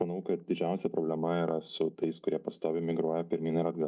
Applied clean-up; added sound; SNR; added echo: none; none; none; none.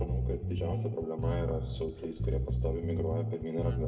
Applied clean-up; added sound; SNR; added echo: none; Bass guitar; -3 dB; reverberation time 1.4 s.